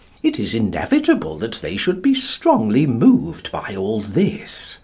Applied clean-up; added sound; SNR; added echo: none; none; none; none.